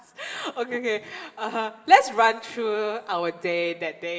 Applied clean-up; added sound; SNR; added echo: none; none; none; reverberation time 2.6 s.